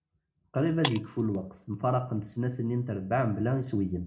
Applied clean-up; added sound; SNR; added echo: none; Shatter; 13 dB; reverberation time 0.3 s.